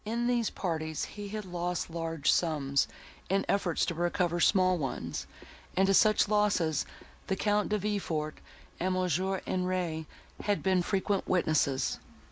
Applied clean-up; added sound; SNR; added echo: none; none; none; none.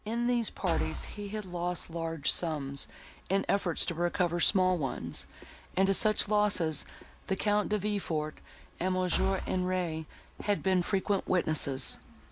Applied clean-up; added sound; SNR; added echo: none; Engine / Car; 5 dB; none.